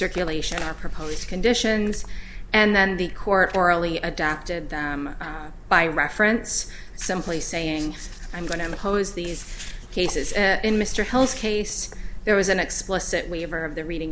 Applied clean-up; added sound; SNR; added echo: none; none; none; none.